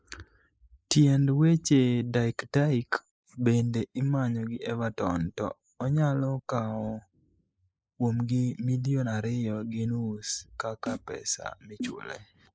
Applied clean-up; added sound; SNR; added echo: neural mask model Resemble Enhance denoiser.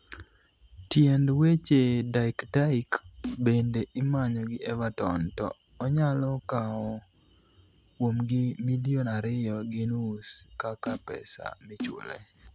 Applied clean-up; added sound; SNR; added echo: none; Snare drum; 12 dB; none.